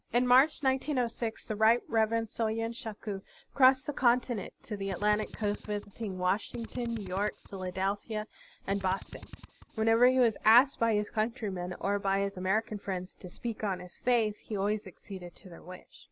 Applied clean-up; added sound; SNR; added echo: none; Drill; 16 dB; none.